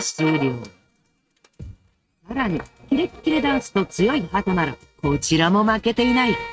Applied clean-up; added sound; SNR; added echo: neural mask model RNNoise.